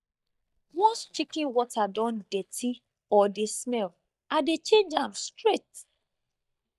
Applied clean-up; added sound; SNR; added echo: neural mask model DeepFilterNet 3.